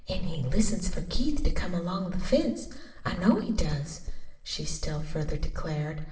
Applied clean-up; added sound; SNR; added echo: neural separator model SepFormer DNS4.